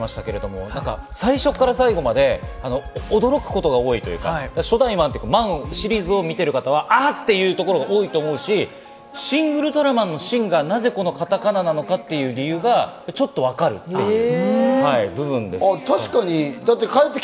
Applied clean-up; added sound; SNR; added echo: none; none; none; none.